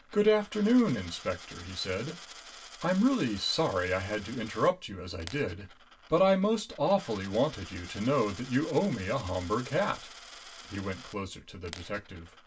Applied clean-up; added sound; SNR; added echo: none; Coin (dropping); 18 dB; reverberation time 0.1 s.